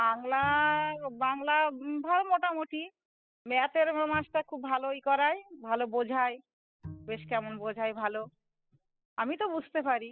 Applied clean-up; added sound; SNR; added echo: classical method spectral subtraction.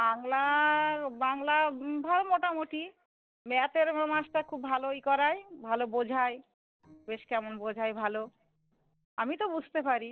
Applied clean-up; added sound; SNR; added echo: neural separator model SepFormer DNS4.